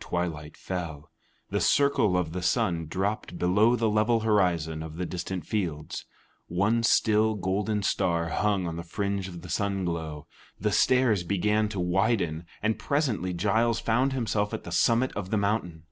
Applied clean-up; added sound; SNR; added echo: none; none; none; none.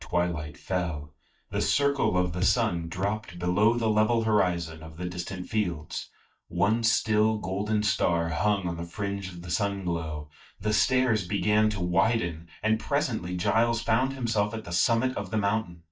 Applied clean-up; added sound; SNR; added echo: neural mask model DeepFilterNet 3.